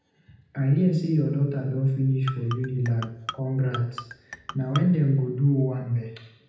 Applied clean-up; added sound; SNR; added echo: none; Marimba, xylophone; 13 dB; reverberation time 0.8 s.